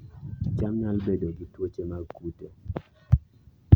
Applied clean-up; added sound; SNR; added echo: none; none; none; none.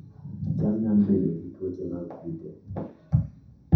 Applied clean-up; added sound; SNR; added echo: none; none; none; reverberation time 0.7 s.